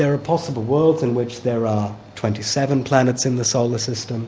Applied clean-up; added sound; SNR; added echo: none; none; none; none.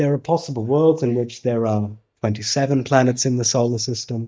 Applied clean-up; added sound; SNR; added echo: neural mask model DeepFilterNet 3.